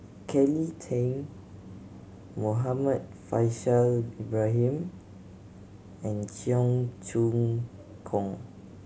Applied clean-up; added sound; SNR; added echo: none; none; none; none.